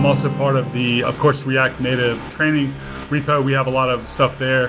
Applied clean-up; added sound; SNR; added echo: none; Acoustic guitar; 14 dB; none.